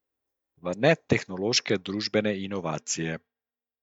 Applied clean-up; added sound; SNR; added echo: neural mask model DeepFilterNet 3.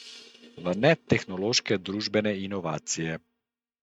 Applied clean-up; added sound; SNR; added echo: neural mask model RNNoise.